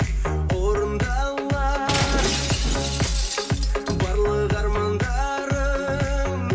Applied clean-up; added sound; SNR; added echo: none; Shatter; 8 dB; reverberation time 0.2 s.